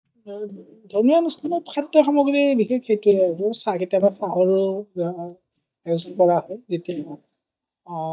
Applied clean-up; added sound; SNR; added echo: neural mask model DeepFilterNet 3.